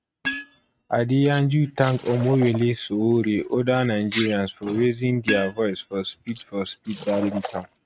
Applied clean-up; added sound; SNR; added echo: neural mask model RNNoise.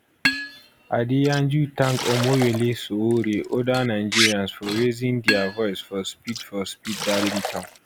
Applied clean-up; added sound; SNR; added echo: none; Liquid; 6 dB; none.